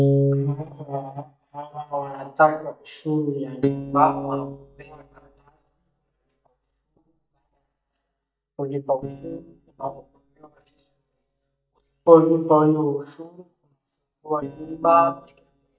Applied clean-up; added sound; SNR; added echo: neural mask model DeepFilterNet 3.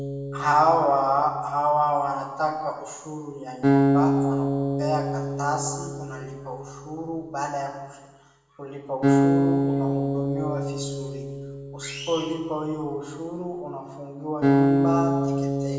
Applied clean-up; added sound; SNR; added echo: none; Acoustic guitar; -2 dB; reverberation time 1.2 s.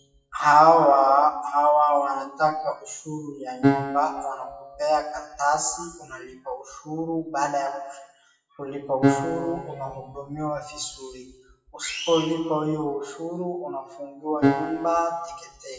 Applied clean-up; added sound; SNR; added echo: classical method WPE with log-MMSE.